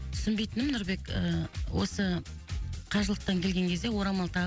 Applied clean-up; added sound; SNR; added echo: none; none; none; none.